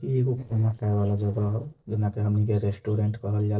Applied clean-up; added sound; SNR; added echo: neural separator model SepFormer DNS4.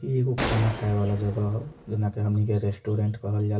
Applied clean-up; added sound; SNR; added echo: none; Gunshot, gunfire; 10 dB; reverberation time 0.1 s.